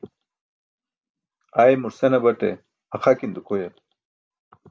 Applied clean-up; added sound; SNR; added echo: none; none; none; none.